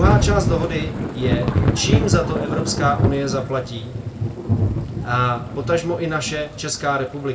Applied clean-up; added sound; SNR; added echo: none; Thunder / Rain; -2 dB; reverberation time 0.2 s.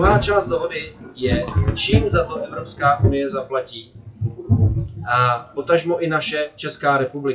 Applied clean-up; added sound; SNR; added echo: classical method WPE with log-MMSE.